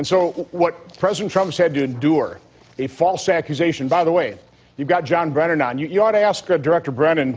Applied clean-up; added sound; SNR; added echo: none; none; none; none.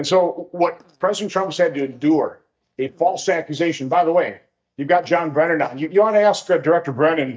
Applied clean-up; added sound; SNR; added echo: neural mask model DeepFilterNet 3.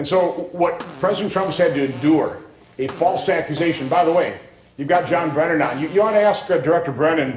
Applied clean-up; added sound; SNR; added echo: none; Fart; 19 dB; reverberation time 0.7 s.